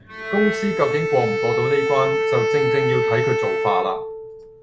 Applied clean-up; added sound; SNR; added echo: none; Bowed string instrument; -1 dB; none.